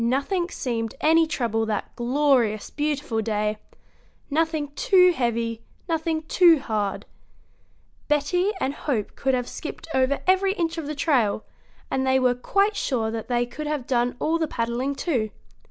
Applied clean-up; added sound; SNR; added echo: none; none; none; none.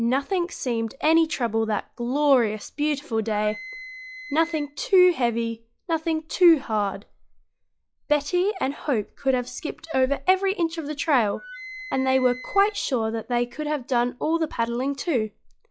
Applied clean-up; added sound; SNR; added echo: classical method log-MMSE.